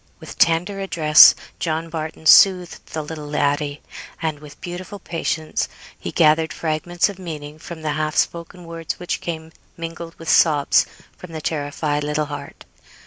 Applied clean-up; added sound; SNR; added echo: none; none; none; none.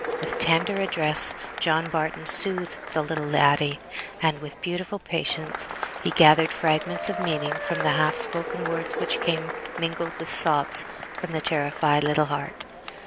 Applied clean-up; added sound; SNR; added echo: none; Applause / Crowd / Cheering; 10 dB; none.